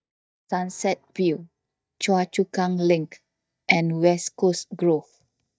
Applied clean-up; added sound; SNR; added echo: neural mask model DeepFilterNet 3.